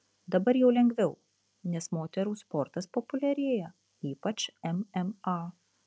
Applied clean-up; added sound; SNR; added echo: none; none; none; none.